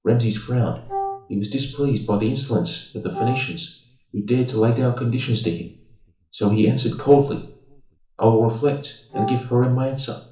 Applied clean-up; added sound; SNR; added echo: none; Wind instrument, woodwind instrument; 8 dB; reverberation time 0.7 s.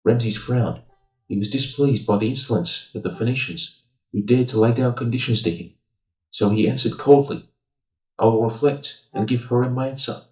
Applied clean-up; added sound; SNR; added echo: neural mask model DeepFilterNet 3.